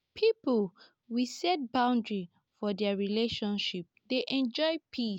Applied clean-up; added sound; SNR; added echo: none; none; none; none.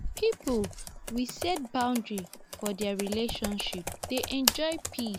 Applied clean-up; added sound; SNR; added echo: none; Computer keyboard; 5 dB; none.